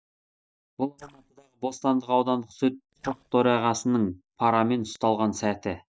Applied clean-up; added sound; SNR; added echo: neural mask model DeepFilterNet 3.